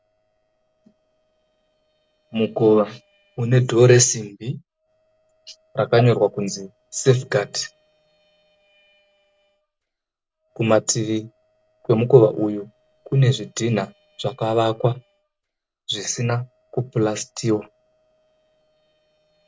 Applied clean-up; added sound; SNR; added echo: neural separator model SepFormer DNS4.